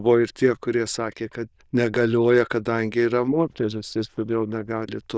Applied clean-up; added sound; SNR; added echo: neural diffusion model UNIVERSE++.